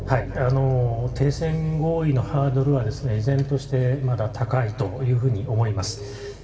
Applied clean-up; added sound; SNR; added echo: none; Bass guitar; 16 dB; reverberation time 2.2 s.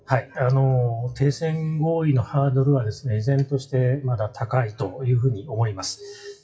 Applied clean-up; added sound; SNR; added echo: classical method WPE with log-MMSE.